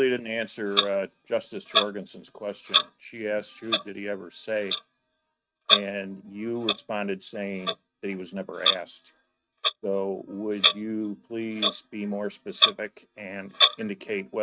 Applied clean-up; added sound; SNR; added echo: neural mask model RNNoise.